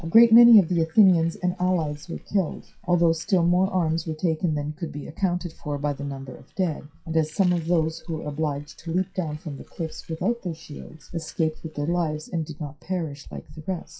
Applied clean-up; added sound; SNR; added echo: classical method WPE with log-MMSE.